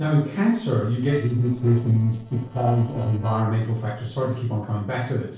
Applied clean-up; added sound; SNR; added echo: neural separator model SepFormer DNS4.